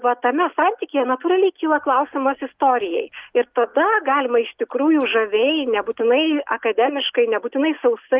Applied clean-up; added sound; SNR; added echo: none; none; none; none.